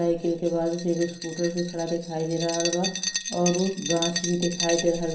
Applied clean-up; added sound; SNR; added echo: none; Glass; 7 dB; reverberation time 0.6 s.